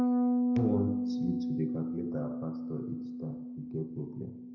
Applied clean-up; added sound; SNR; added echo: none; Bass guitar; -4 dB; reverberation time 0.7 s.